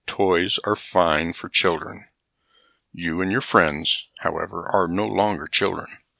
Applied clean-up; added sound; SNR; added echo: none; none; none; none.